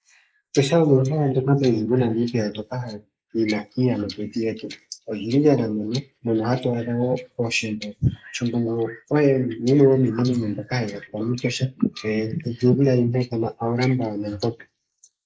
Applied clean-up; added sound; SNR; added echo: neural mask model Resemble Enhance denoiser.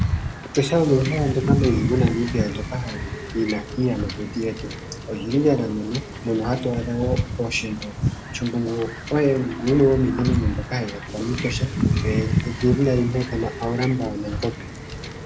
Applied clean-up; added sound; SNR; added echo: none; Wind / Ocean / Boat, Water vehicle; 3 dB; none.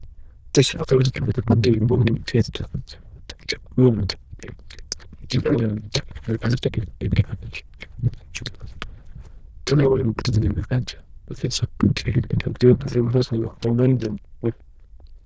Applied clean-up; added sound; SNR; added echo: neural diffusion model UNIVERSE++.